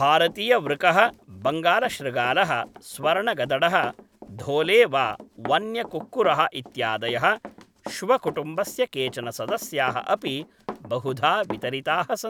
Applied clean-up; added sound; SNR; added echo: none; Run; 18 dB; none.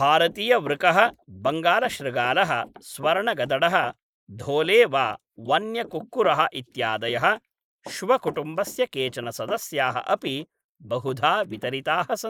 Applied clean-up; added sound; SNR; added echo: neural mask model Resemble Enhance denoiser.